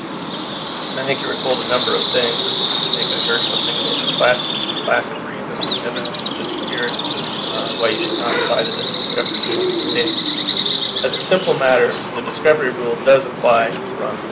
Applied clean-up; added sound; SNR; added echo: none; Bird vocalization, bird call, bird song; 0 dB; none.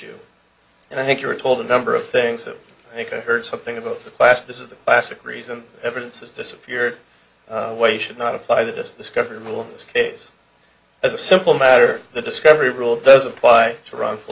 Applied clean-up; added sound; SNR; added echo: none; none; none; none.